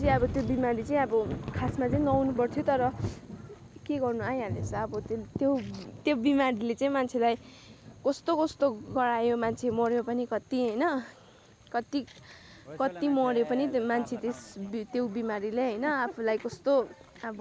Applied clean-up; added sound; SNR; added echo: none; Thunder / Rain; 11 dB; none.